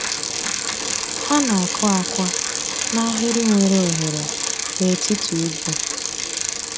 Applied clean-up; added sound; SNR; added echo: none; Bicycle; 1 dB; none.